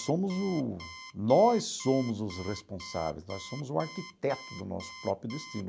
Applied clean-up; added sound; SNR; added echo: none; Alarm; 16 dB; none.